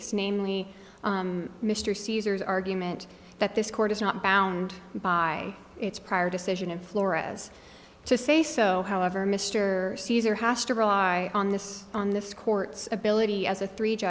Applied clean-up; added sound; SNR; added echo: none; none; none; none.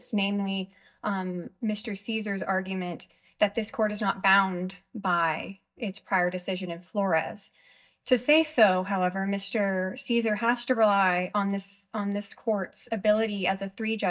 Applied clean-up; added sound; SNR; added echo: neural mask model DeepFilterNet 3.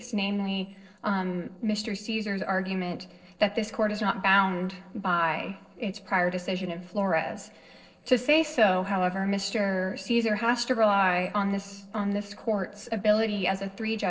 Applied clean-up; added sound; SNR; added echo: neural separator model SepFormer DNS4.